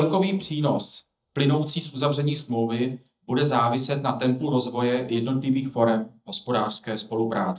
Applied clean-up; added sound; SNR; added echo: neural mask model DeepFilterNet 3.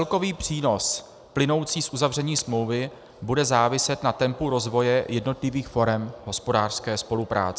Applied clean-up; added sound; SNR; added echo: none; none; none; none.